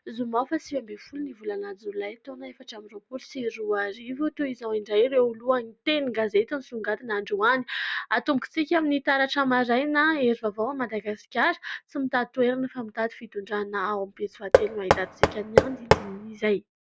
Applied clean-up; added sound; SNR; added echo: none; Knock; -3 dB; none.